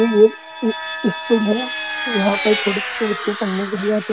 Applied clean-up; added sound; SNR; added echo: none; Vehicle; 6 dB; none.